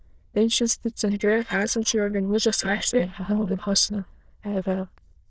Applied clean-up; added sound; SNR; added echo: neural diffusion model UNIVERSE++.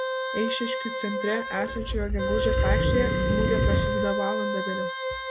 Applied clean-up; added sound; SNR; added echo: none; Animal + Wind instrument, woodwind instrument; -4 dB; none.